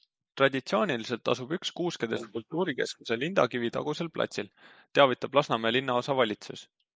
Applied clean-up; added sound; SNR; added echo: neural mask model Resemble Enhance denoiser.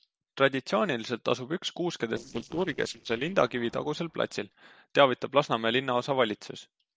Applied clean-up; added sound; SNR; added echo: neural separator model SepFormer DNS4.